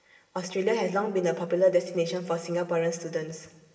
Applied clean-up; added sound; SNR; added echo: none; none; none; reverberation time 1.0 s.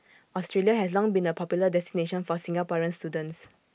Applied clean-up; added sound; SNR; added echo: none; none; none; none.